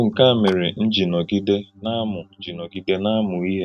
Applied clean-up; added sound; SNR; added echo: neural mask model RNNoise.